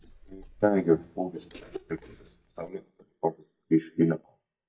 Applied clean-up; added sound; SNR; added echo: neural mask model DeepFilterNet 3.